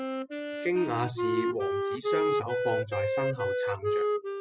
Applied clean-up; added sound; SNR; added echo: classical method spectral subtraction.